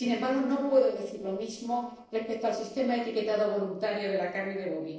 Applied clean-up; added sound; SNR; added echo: neural separator model SepFormer DNS4.